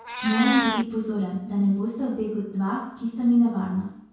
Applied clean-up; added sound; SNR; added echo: none; Meow; 10 dB; reverberation time 0.6 s.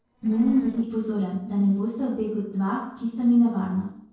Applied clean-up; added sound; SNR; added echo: neural separator model SepFormer DNS4.